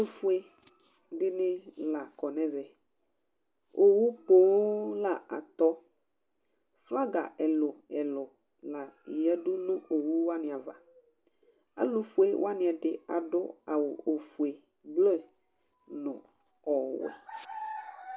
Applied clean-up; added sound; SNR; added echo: none; none; none; none.